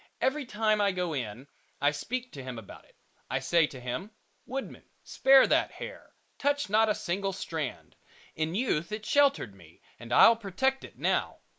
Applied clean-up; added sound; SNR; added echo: neural mask model Resemble Enhance denoiser.